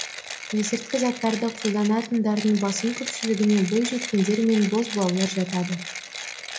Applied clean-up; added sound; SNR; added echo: none; Mechanisms; 11 dB; reverberation time 0.4 s.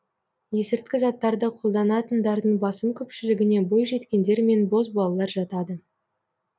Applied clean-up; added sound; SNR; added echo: none; none; none; none.